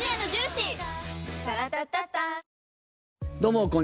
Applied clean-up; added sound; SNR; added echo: none; none; none; none.